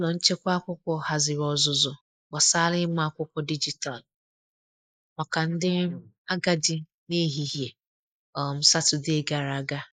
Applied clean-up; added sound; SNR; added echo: neural mask model Resemble Enhance denoiser.